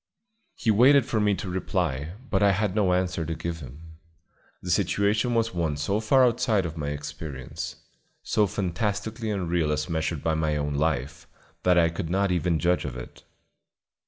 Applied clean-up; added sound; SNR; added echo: none; none; none; none.